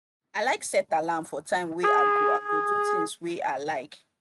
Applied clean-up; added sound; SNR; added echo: neural mask model RNNoise.